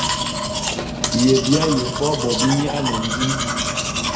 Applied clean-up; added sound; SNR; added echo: none; Domestic sounds, home sounds; 1 dB; reverberation time 0.5 s.